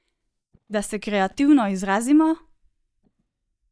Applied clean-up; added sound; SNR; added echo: neural mask model DeepFilterNet 3.